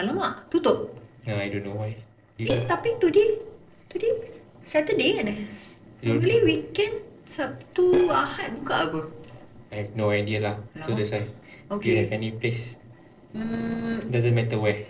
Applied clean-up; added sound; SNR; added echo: neural separator model SepFormer DNS4.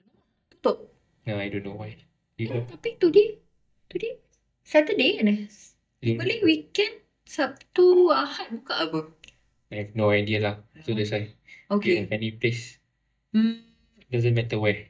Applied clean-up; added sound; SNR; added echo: neural mask model DeepFilterNet 3.